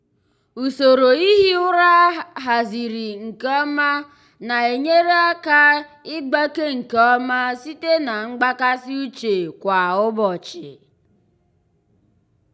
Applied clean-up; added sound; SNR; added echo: none; none; none; none.